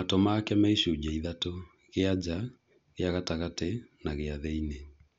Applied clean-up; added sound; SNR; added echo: none; none; none; none.